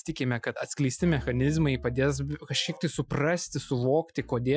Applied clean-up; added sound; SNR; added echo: classical method Wiener filter.